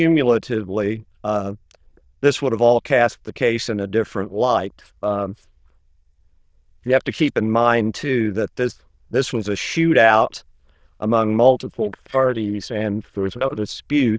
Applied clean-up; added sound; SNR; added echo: neural diffusion model UNIVERSE++.